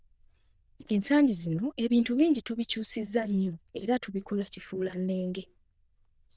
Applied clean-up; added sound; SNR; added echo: neural diffusion model UNIVERSE++.